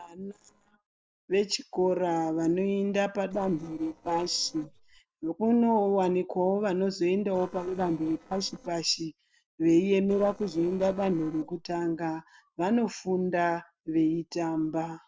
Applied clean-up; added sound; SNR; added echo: neural separator model SepFormer DNS4.